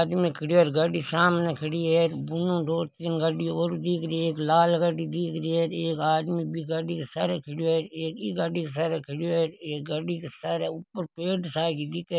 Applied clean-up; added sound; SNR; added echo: none; none; none; none.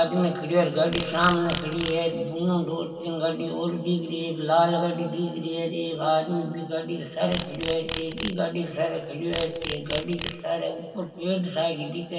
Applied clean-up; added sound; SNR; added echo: none; Insect; 11 dB; reverberation time 2.2 s.